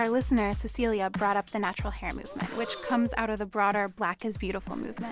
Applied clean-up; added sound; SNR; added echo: none; Breathing; 16 dB; none.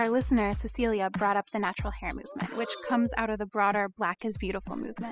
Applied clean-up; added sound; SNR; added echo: classical method spectral subtraction.